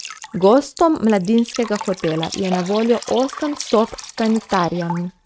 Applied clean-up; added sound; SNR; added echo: neural mask model RNNoise.